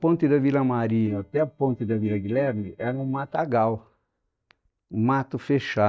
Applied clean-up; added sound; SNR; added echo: neural mask model DeepFilterNet 3.